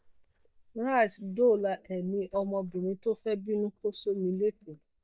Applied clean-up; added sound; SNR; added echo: neural mask model DeepFilterNet 3.